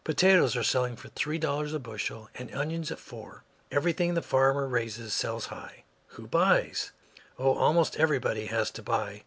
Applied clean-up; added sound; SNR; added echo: none; none; none; none.